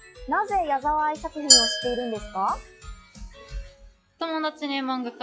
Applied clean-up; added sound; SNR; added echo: classical method log-MMSE.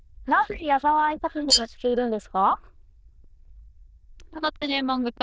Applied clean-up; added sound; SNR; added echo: neural diffusion model UNIVERSE++.